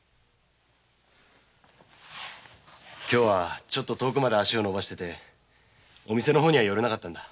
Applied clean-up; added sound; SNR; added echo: none; none; none; none.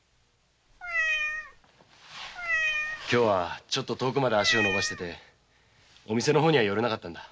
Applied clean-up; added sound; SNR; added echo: none; Meow; 1 dB; none.